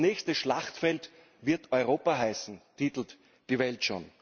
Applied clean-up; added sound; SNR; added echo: none; none; none; none.